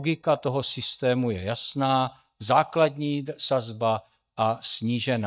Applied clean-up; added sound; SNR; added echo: neural mask model DeepFilterNet 3.